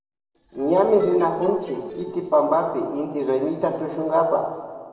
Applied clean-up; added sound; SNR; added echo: neural separator model SepFormer DNS4.